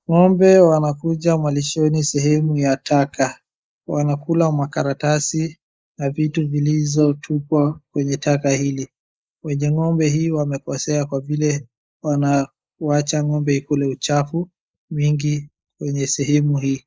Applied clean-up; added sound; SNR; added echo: neural mask model Resemble Enhance denoiser.